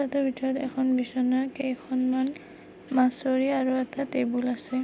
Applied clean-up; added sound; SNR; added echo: none; none; none; none.